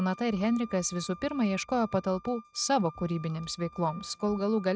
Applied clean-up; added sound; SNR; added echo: neural mask model RNNoise.